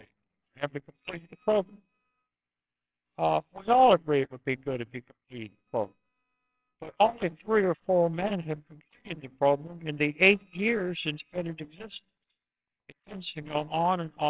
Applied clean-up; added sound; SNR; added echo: neural separator model SepFormer WHAMR!.